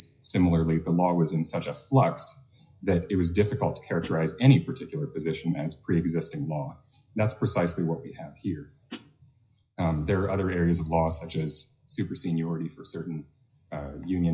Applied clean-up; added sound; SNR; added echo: classical method WPE with log-MMSE.